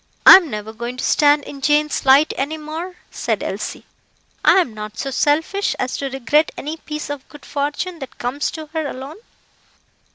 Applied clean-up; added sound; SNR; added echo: none; none; none; none.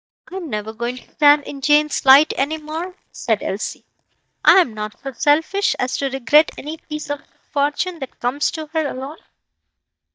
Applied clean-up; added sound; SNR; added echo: neural mask model DeepFilterNet 3.